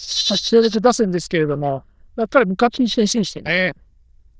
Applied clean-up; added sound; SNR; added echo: neural diffusion model UNIVERSE++.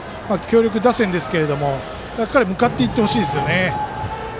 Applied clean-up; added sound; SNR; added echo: none; none; none; none.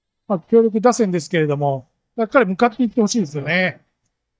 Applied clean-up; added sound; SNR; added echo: neural mask model DeepFilterNet 3.